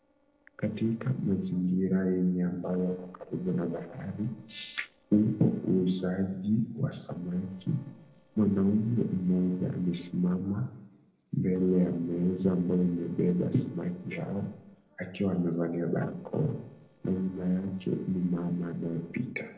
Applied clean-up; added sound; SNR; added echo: neural separator model SepFormer DNS4.